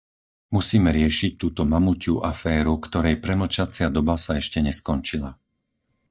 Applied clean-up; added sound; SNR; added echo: neural mask model DeepFilterNet 3.